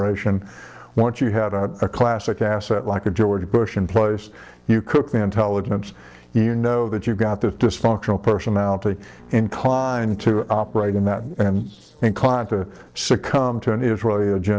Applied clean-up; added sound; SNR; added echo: neural separator model SepFormer DNS4.